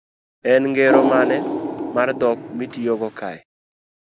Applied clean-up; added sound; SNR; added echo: none; Water; 3 dB; none.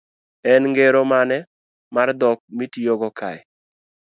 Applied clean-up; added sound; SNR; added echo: none; none; none; none.